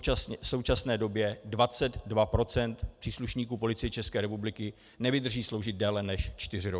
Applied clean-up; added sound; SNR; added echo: none; none; none; none.